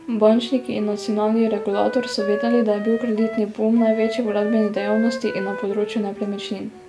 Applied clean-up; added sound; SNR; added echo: none; Wind instrument, woodwind instrument; 11 dB; none.